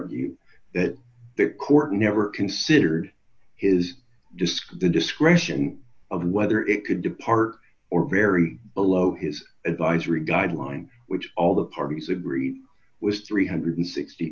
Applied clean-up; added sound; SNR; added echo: none; none; none; none.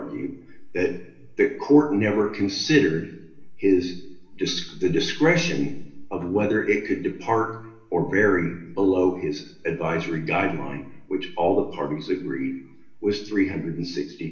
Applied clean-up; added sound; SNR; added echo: none; none; none; reverberation time 0.7 s.